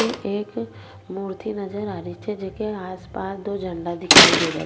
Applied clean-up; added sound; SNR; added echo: none; Slam; -5 dB; none.